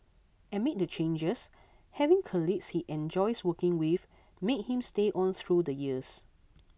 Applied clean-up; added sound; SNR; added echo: none; none; none; none.